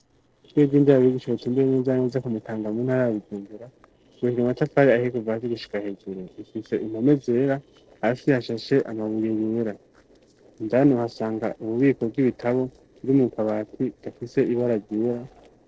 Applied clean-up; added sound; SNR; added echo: neural separator model SepFormer DNS4.